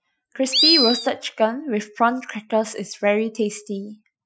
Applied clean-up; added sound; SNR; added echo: classical method Wiener filter.